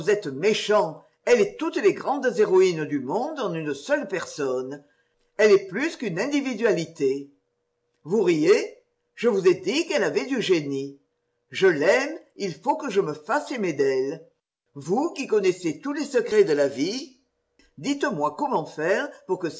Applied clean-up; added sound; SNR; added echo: none; none; none; none.